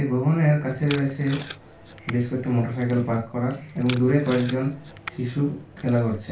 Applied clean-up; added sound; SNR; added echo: none; Packing tape, duct tape; 15 dB; reverberation time 0.2 s.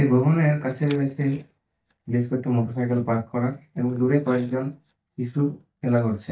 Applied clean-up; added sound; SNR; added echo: neural mask model DeepFilterNet 3.